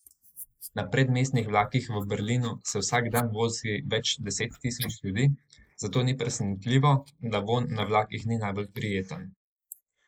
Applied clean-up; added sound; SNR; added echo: neural mask model Resemble Enhance denoiser.